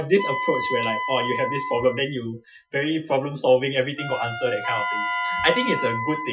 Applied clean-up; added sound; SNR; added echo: classical method Wiener filter.